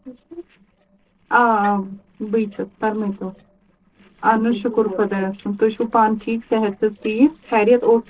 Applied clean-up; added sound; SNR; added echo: neural separator model SepFormer DNS4.